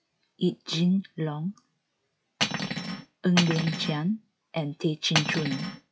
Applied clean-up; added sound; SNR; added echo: classical method log-MMSE.